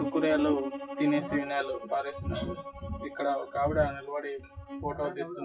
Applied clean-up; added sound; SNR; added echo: classical method WPE with log-MMSE.